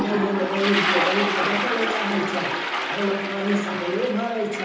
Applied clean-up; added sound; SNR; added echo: none; Toilet flush; 0 dB; reverberation time 0.6 s.